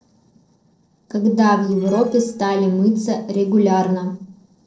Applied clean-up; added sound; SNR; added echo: neural separator model SepFormer DNS4.